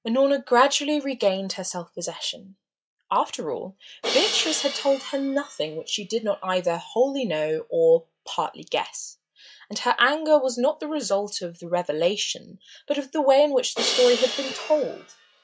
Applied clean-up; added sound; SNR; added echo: classical method log-MMSE.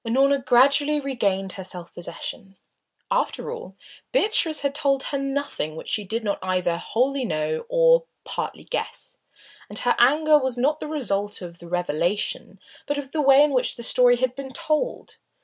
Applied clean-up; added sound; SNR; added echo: none; none; none; none.